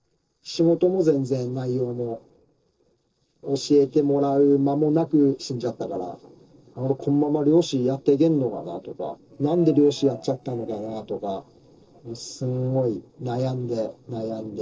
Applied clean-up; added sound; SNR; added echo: neural separator model SepFormer DNS4.